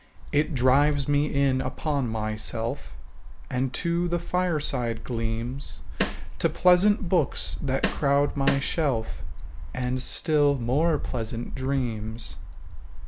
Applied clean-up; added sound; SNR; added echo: none; Snare drum + Wind; 3 dB; none.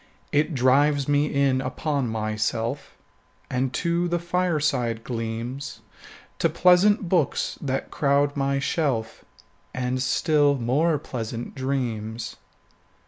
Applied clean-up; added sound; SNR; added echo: none; none; none; none.